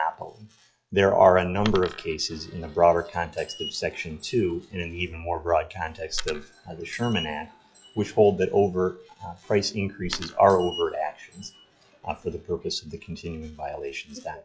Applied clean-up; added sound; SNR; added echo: classical method log-MMSE.